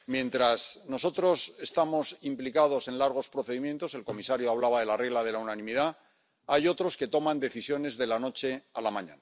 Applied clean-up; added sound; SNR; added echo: none; none; none; none.